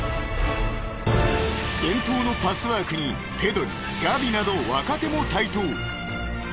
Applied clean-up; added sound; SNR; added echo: none; Telephone; 16 dB; none.